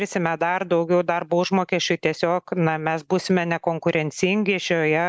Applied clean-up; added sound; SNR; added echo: none; none; none; none.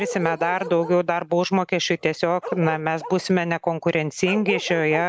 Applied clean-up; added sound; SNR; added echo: none; Bark; 13 dB; none.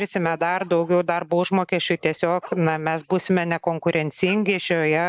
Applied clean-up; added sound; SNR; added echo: neural mask model Resemble Enhance denoiser.